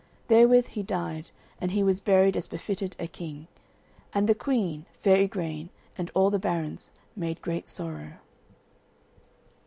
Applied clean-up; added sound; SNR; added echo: none; none; none; none.